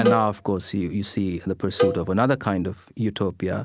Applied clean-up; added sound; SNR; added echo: none; Cowbell; 5 dB; none.